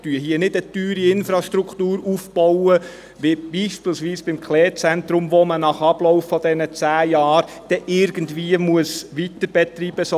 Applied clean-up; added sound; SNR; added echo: none; none; none; none.